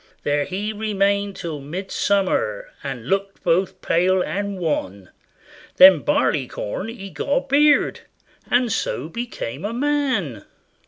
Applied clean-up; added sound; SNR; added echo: none; none; none; none.